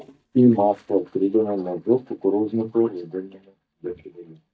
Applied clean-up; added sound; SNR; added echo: neural mask model DeepFilterNet 3.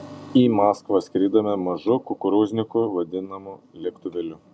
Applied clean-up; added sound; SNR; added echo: none; none; none; none.